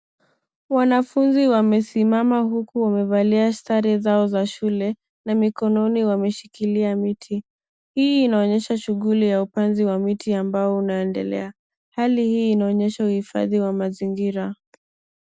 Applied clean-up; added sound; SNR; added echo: none; none; none; none.